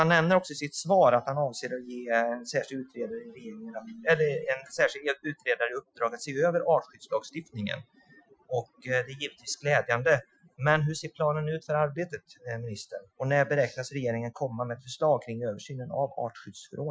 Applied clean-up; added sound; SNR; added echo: classical method Wiener filter.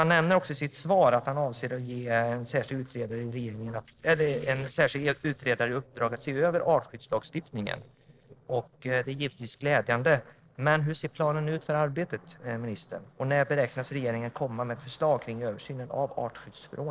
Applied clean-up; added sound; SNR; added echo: neural separator model SepFormer DNS4.